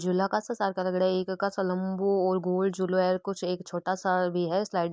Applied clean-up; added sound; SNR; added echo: none; none; none; none.